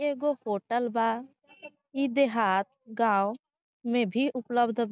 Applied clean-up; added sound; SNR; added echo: none; none; none; none.